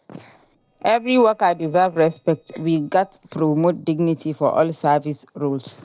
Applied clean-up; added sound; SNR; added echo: neural separator model SepFormer DNS4.